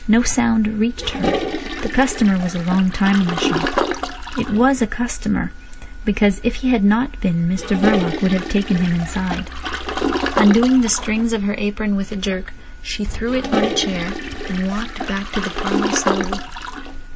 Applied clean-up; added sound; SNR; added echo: none; Toilet flush; 5 dB; none.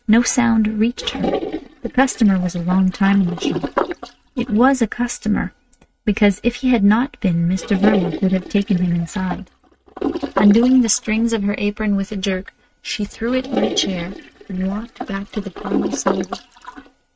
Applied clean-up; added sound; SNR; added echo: neural mask model RNNoise.